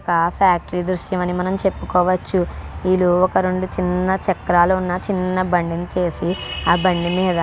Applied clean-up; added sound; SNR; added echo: none; none; none; none.